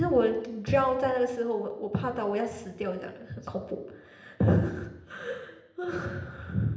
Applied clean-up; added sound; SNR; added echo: none; none; none; reverberation time 0.8 s.